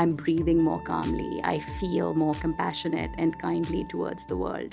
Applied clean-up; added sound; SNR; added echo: none; Wind instrument, woodwind instrument; 18 dB; none.